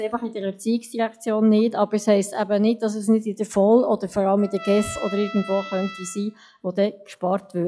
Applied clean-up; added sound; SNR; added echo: classical method log-MMSE.